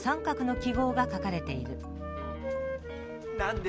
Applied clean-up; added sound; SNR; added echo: none; Wind instrument, woodwind instrument; 7 dB; none.